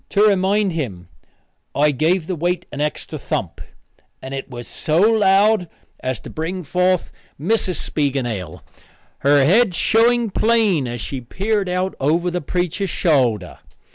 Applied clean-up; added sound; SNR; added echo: none; none; none; none.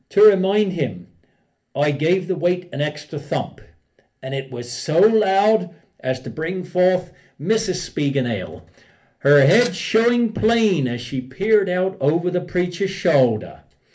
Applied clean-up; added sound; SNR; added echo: none; Tools; 13 dB; reverberation time 0.3 s.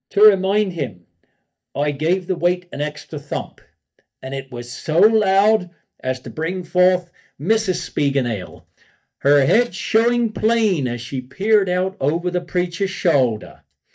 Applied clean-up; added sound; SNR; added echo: neural mask model DeepFilterNet 3.